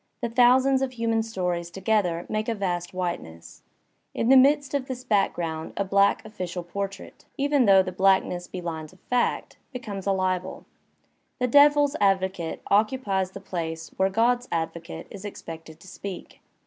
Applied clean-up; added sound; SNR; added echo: none; none; none; none.